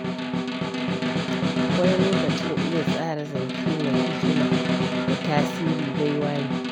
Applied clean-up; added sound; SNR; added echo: none; Snare drum; -4 dB; none.